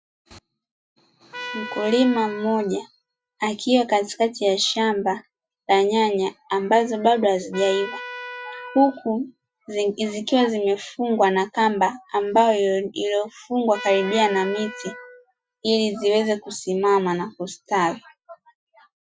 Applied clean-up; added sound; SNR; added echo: classical method Wiener filter.